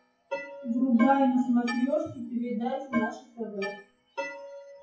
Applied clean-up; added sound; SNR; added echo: classical method WPE with log-MMSE.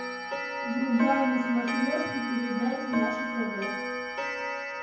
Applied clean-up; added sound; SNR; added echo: none; Clock; 3 dB; reverberation time 0.9 s.